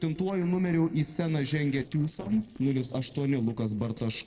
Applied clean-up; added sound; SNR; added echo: neural separator model SepFormer DNS4.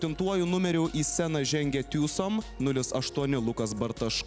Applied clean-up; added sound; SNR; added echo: none; none; none; none.